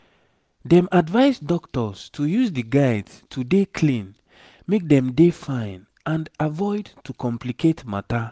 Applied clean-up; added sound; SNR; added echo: none; none; none; none.